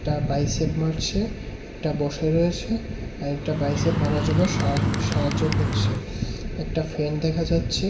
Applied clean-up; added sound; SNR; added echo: none; Bird; -1 dB; reverberation time 0.6 s.